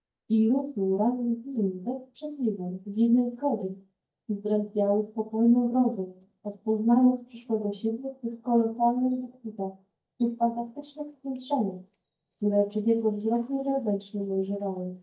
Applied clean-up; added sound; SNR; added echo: neural mask model DeepFilterNet 3.